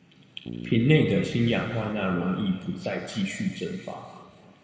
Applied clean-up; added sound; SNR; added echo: none; Bass guitar; 18 dB; reverberation time 2.1 s.